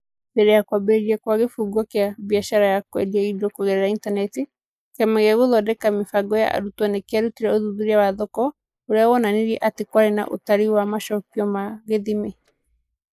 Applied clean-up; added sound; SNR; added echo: neural mask model Resemble Enhance denoiser.